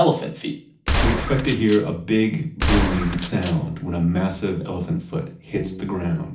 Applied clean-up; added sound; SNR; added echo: none; Gunshot, gunfire; 1 dB; reverberation time 0.4 s.